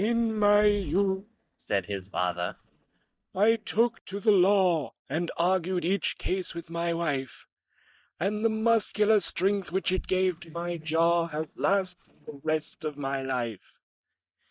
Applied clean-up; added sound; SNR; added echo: neural mask model DeepFilterNet 3.